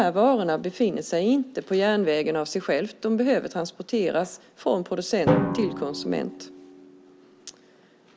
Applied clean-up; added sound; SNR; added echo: none; Drum; 8 dB; none.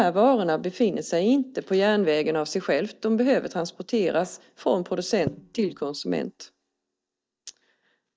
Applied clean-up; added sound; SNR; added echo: neural mask model DeepFilterNet 3.